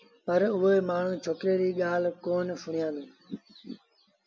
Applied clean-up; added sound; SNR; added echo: none; none; none; none.